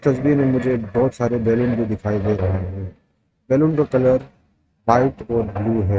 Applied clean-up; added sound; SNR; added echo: neural mask model RNNoise.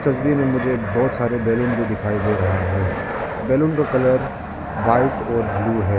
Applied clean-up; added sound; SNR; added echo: none; Fixed-wing aircraft, airplane; 6 dB; none.